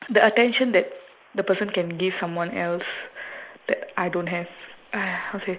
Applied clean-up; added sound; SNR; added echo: neural mask model Resemble Enhance denoiser.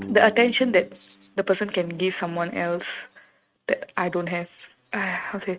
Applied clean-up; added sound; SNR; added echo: neural mask model RNNoise.